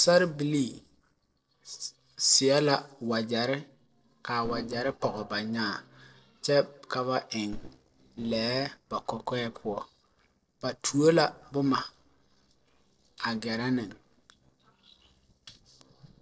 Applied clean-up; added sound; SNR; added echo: neural separator model SepFormer DNS4.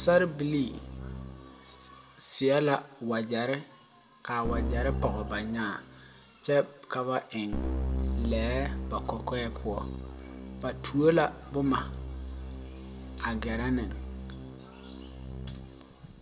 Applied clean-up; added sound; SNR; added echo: none; Keyboard (musical); 6 dB; reverberation time 0.6 s.